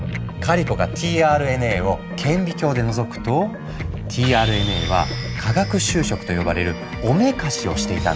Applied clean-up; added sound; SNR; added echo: none; none; none; none.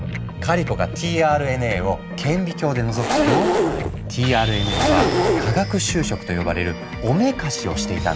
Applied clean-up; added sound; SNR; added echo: none; Zipper (clothing); -1 dB; none.